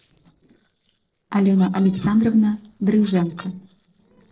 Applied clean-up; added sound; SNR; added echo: neural separator model SepFormer DNS4.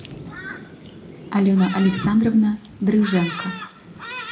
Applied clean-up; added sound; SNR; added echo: none; Thunderstorm; 14 dB; reverberation time 0.4 s.